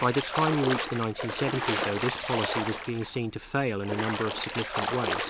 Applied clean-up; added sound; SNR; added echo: none; Splash, splatter; 2 dB; none.